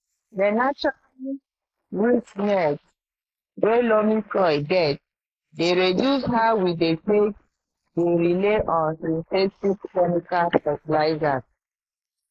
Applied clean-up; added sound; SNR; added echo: neural mask model Resemble Enhance denoiser.